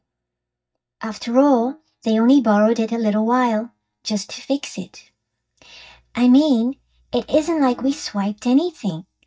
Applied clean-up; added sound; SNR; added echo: neural mask model DeepFilterNet 3.